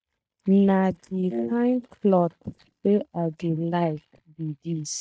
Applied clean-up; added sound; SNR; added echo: neural mask model DeepFilterNet 3.